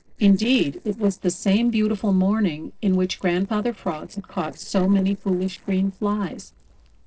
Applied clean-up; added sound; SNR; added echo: neural separator model SepFormer DNS4.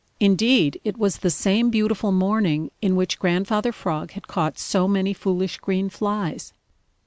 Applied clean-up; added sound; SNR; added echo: none; none; none; none.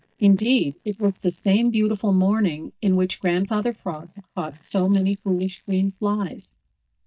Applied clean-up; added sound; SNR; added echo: neural mask model DeepFilterNet 3.